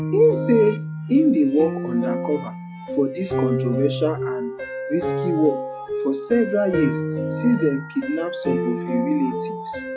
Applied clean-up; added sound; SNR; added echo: classical method log-MMSE.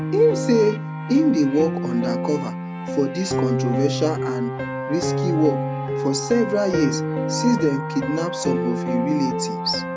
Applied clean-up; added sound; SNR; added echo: none; Piano; 3 dB; none.